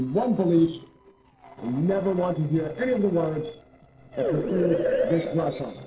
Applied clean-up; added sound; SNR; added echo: neural separator model SepFormer DNS4.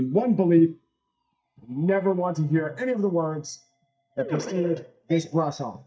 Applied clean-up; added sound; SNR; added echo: neural mask model DeepFilterNet 3.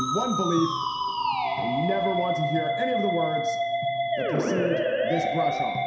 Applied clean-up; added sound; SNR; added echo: none; Musical instrument; -3 dB; reverberation time 0.7 s.